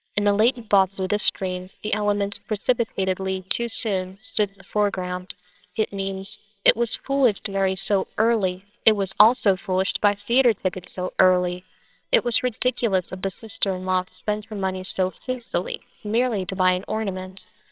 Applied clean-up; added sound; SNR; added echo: neural separator model SepFormer WHAMR!.